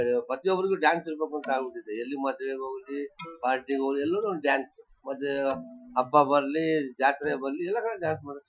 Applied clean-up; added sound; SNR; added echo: classical method Wiener filter.